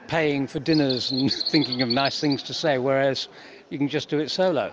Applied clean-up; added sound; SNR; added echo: none; Bird vocalization, bird call, bird song; 10 dB; none.